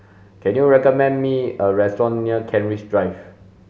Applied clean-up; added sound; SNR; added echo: none; none; none; none.